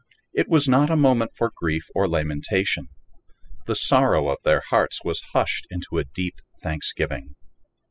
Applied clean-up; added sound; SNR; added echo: classical method spectral subtraction.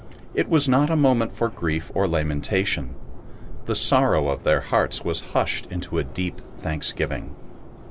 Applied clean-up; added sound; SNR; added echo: none; Subway, metro, underground; 10 dB; none.